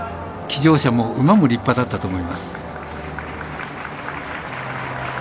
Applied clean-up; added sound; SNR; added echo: none; none; none; none.